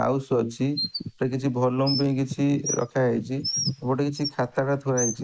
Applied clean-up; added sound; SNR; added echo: neural mask model Resemble Enhance denoiser.